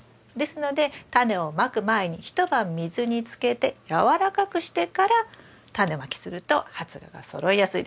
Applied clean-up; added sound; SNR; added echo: none; none; none; none.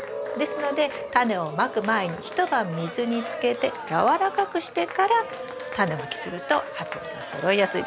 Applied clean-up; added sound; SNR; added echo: none; Cheering; 9 dB; none.